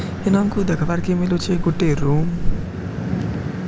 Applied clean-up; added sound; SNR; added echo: none; Wind; 4 dB; none.